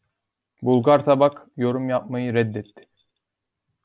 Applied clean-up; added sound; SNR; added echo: none; none; none; none.